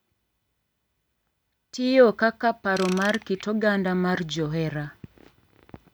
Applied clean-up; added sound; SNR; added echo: none; Ratchet, pawl / Tools; 16 dB; none.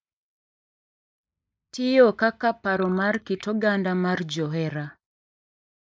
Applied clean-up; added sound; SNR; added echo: neural mask model Resemble Enhance denoiser.